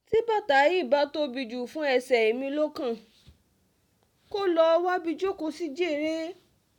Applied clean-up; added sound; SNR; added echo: none; none; none; none.